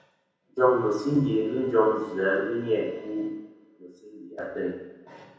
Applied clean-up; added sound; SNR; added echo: none; none; none; reverberation time 0.9 s.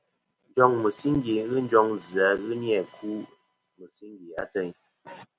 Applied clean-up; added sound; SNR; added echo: none; none; none; none.